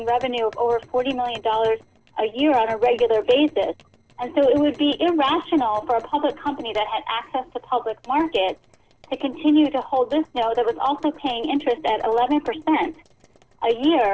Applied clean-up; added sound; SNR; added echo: neural separator model SepFormer DNS4.